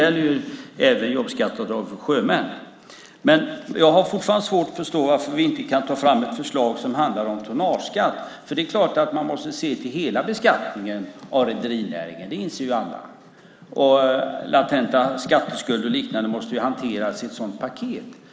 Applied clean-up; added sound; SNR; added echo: none; none; none; none.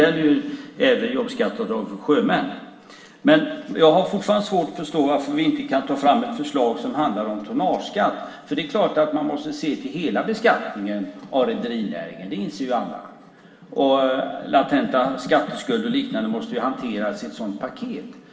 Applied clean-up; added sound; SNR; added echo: none; none; none; reverberation time 1.0 s.